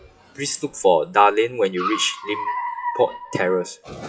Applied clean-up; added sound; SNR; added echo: classical method WPE with log-MMSE.